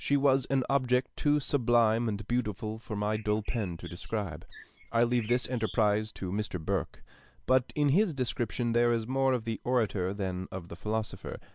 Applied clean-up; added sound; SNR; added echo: neural mask model Resemble Enhance denoiser.